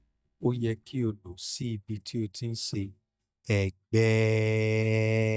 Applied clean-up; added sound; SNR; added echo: neural mask model DeepFilterNet 3.